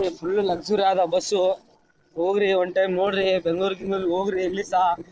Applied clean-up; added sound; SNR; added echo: neural separator model SepFormer DNS4.